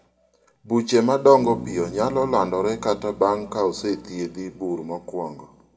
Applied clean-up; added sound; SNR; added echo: none; Bass guitar; 18 dB; reverberation time 0.7 s.